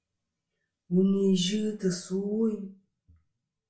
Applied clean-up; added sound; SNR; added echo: none; none; none; reverberation time 0.2 s.